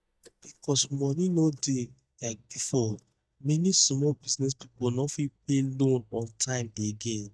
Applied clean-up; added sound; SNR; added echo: neural mask model DeepFilterNet 3.